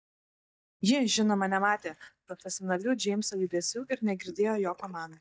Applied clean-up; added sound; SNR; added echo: neural mask model DeepFilterNet 3.